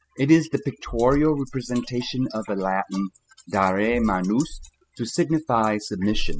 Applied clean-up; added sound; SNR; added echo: classical method spectral subtraction.